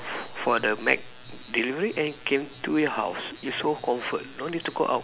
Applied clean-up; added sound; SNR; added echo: none; none; none; none.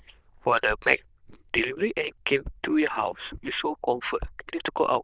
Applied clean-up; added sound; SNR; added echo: neural diffusion model UNIVERSE++.